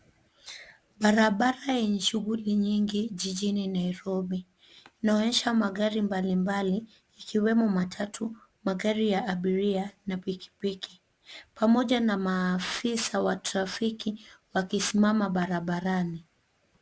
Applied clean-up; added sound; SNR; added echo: none; none; none; none.